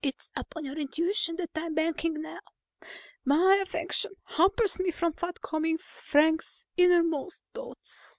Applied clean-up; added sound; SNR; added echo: none; none; none; none.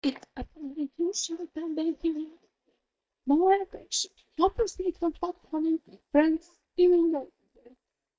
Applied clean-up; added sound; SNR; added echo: neural mask model DeepFilterNet 3.